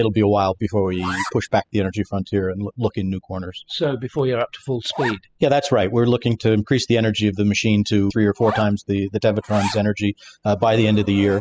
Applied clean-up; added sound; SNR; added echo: classical method spectral subtraction.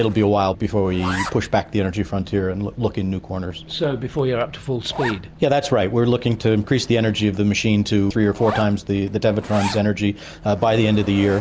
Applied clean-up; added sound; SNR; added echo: none; Zipper (clothing); 16 dB; none.